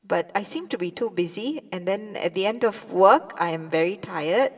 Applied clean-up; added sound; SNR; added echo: none; none; none; reverberation time 0.8 s.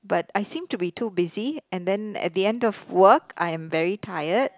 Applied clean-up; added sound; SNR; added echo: none; none; none; none.